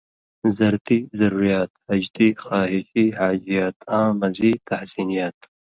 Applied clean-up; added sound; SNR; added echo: none; none; none; none.